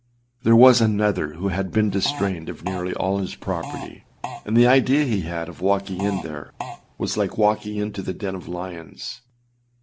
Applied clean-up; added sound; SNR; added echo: none; Fart; 13 dB; none.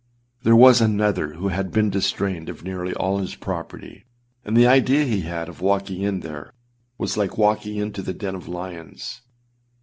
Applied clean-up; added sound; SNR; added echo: none; none; none; none.